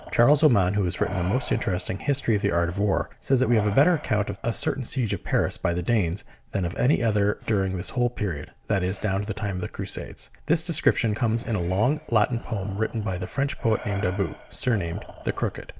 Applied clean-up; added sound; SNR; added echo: none; Respiratory sounds; 19 dB; none.